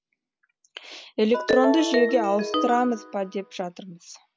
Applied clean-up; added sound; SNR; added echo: none; Ringtone; 2 dB; none.